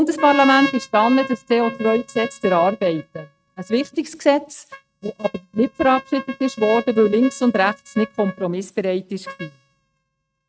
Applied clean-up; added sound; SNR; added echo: neural mask model RNNoise.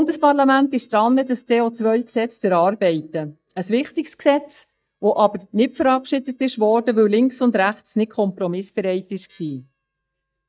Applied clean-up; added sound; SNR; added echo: neural mask model DeepFilterNet 3.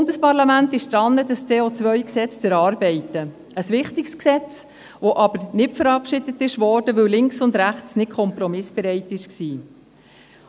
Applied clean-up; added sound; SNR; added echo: none; none; none; none.